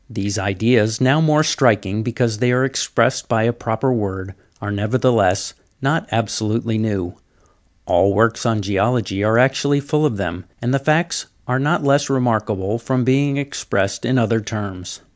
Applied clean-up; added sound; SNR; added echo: none; none; none; none.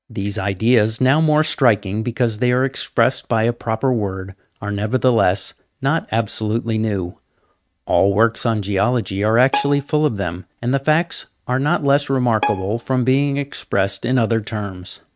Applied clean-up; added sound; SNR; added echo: neural mask model RNNoise.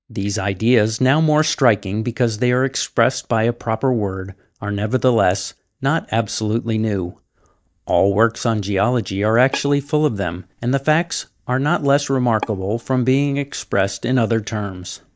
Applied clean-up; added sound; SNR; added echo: neural mask model DeepFilterNet 3.